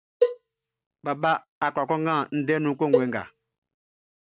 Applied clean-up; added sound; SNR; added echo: neural mask model RNNoise.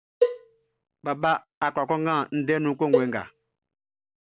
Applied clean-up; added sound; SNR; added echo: none; Cowbell; 1 dB; none.